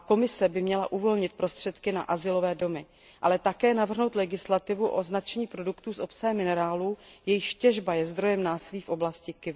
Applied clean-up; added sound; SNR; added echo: none; none; none; none.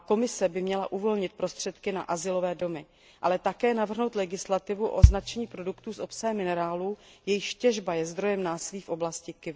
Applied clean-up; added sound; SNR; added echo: none; Bass drum; -3 dB; none.